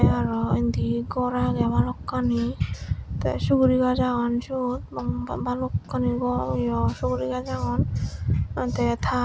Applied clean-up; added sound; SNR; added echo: none; none; none; none.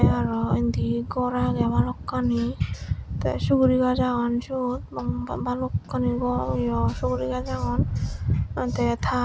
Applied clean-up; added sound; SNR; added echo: none; Wind; 12 dB; none.